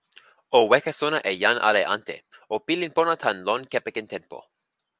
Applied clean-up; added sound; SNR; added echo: none; none; none; none.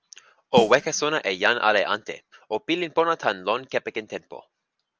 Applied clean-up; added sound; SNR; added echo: none; Snare drum; 12 dB; none.